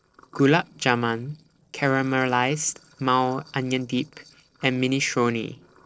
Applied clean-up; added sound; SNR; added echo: neural separator model SepFormer DNS4.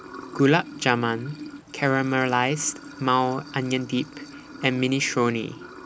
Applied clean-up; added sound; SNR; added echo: none; Sink (filling or washing) / Water; 16 dB; none.